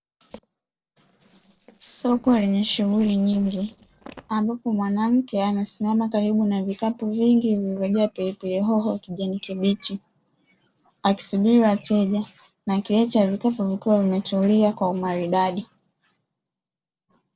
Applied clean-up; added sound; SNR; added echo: neural separator model SepFormer DNS4.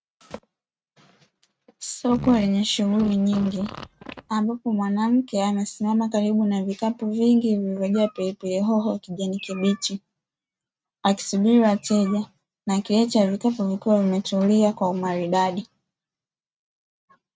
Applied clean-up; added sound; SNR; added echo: neural mask model RNNoise.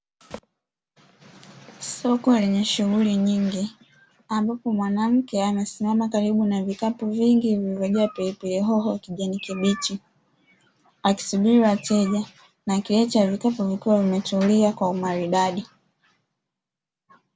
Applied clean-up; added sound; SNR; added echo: none; none; none; none.